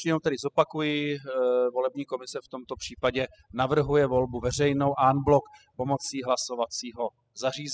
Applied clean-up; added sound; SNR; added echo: classical method spectral subtraction.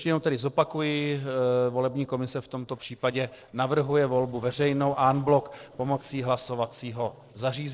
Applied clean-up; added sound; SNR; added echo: neural separator model SepFormer DNS4.